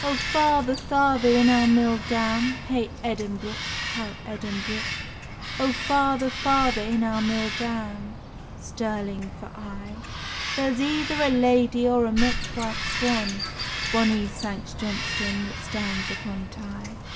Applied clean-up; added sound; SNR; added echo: none; Bird vocalization, bird call, bird song; 6 dB; reverberation time 1.4 s.